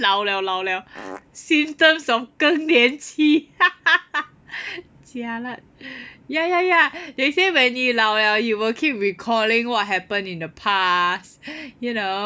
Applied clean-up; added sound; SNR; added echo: none; Fart; 14 dB; none.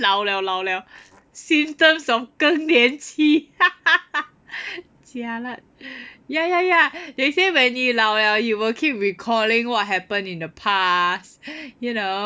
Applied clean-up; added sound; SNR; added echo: neural separator model SepFormer DNS4.